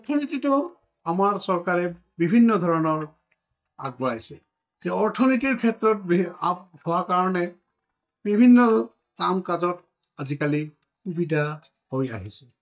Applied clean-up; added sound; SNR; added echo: neural mask model DeepFilterNet 3.